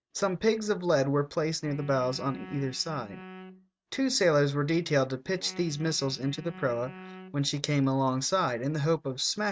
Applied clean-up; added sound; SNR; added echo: neural mask model RNNoise.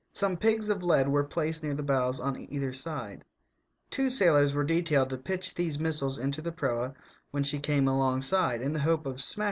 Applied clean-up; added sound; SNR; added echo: none; none; none; none.